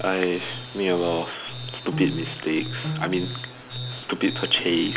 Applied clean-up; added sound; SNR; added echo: none; Piano; 7 dB; none.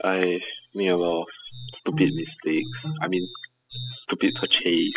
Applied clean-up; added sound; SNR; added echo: classical method spectral subtraction.